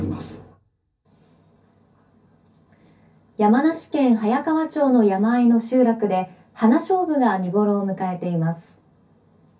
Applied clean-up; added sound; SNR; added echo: none; none; none; reverberation time 0.3 s.